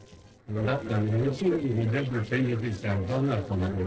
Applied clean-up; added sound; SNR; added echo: neural separator model SepFormer DNS4.